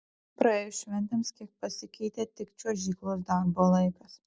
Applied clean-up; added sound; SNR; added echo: none; none; none; none.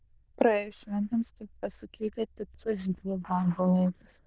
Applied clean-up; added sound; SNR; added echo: neural diffusion model UNIVERSE++.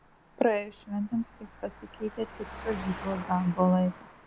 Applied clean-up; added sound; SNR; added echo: none; Engine; 15 dB; none.